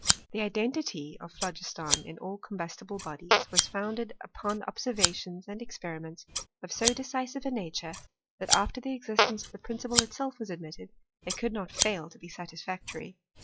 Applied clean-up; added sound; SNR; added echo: classical method log-MMSE.